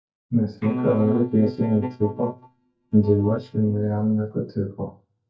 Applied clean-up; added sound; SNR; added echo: neural mask model DeepFilterNet 3.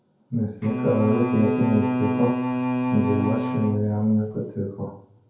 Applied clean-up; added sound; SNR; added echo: none; Bowed string instrument; 1 dB; reverberation time 0.6 s.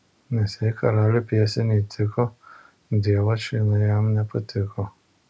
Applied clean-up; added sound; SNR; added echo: none; none; none; none.